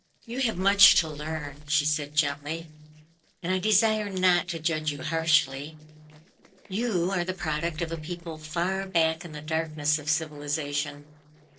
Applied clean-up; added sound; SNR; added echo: neural separator model SepFormer DNS4.